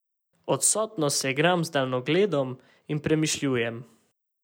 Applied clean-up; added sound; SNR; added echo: none; none; none; none.